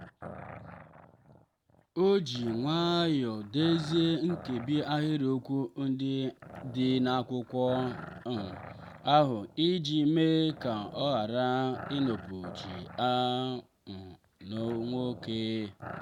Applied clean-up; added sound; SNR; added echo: none; Growling; 16 dB; none.